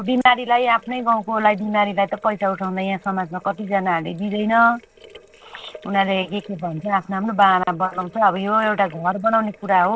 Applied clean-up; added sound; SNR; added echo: neural separator model SepFormer DNS4.